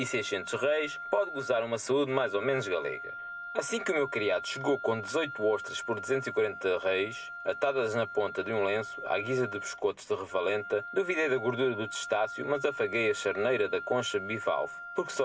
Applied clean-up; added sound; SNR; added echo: none; Wind instrument, woodwind instrument; 10 dB; none.